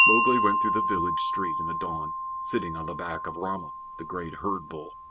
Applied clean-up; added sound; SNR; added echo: none; Wind chime; -5 dB; none.